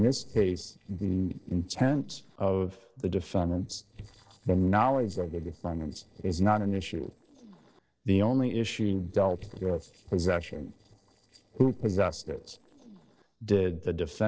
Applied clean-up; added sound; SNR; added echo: neural separator model SepFormer DNS4.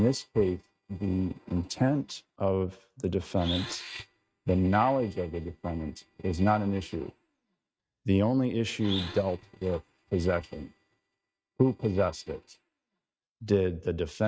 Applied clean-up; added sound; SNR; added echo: neural mask model RNNoise.